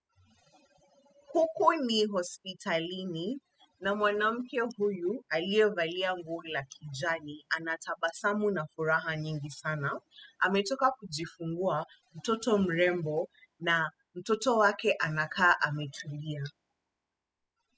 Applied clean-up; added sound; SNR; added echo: classical method spectral subtraction.